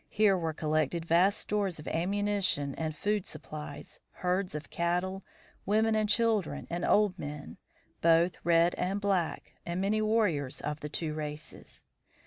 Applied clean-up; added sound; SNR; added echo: none; none; none; none.